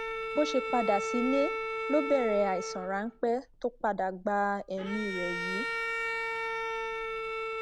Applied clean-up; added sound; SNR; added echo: none; Bowed string instrument; 3 dB; none.